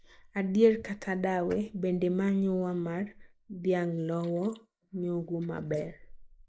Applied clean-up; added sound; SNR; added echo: neural mask model Resemble Enhance denoiser.